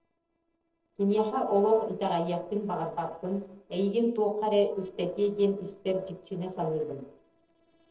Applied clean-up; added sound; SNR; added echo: neural separator model SepFormer DNS4.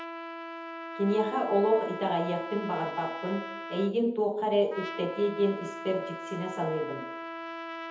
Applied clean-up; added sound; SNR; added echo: none; Trumpet; 9 dB; reverberation time 0.7 s.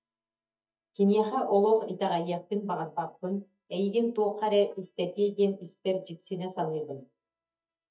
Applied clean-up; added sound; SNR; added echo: neural mask model DeepFilterNet 3.